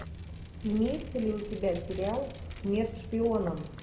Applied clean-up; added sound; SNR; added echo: none; Vehicle; 12 dB; none.